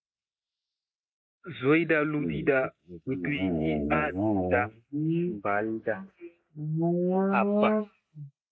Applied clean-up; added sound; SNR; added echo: neural mask model Resemble Enhance denoiser.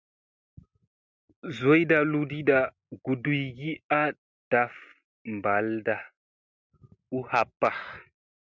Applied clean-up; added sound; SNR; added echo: none; none; none; none.